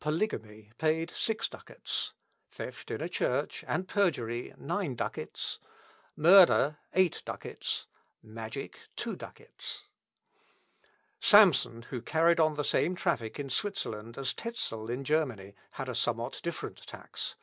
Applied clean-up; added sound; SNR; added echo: none; none; none; none.